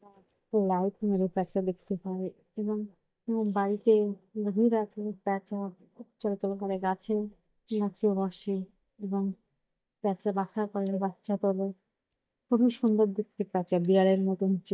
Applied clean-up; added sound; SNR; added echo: neural mask model DeepFilterNet 3.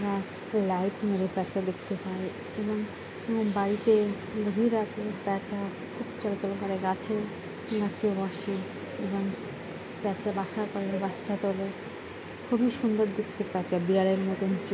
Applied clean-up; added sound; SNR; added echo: none; none; none; none.